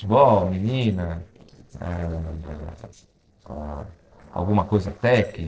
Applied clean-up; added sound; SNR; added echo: neural separator model SepFormer DNS4.